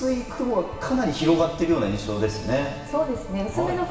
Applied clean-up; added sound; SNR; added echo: none; none; none; reverberation time 1.3 s.